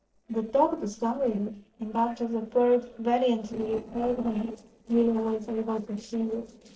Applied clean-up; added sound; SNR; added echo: neural separator model SepFormer DNS4.